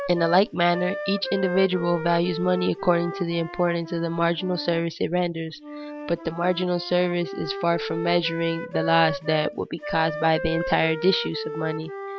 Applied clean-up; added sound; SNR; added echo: none; Wind instrument, woodwind instrument; 9 dB; none.